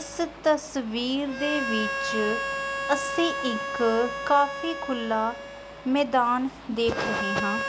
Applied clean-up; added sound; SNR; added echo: none; Harmonica; 6 dB; none.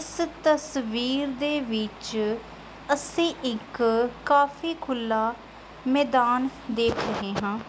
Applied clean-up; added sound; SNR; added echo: none; none; none; none.